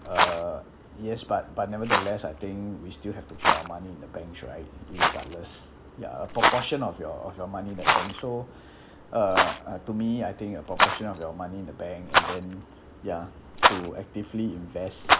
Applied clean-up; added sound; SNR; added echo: none; Rattle; -3 dB; none.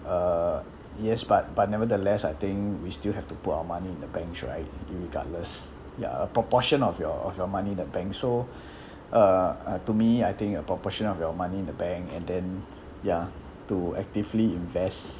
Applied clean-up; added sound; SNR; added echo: none; none; none; none.